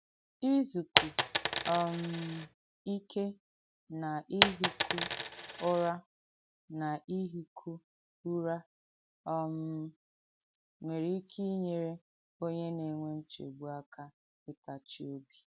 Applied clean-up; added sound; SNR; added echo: none; Coin (dropping); -4 dB; none.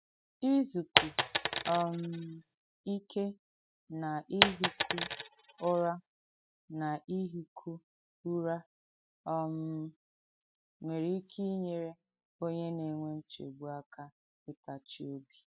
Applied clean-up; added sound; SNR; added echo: classical method spectral subtraction.